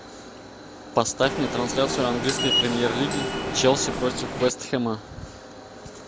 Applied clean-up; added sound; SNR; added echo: none; Subway, metro, underground; 1 dB; none.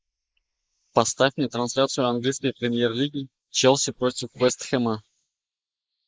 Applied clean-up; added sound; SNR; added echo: neural mask model Resemble Enhance denoiser.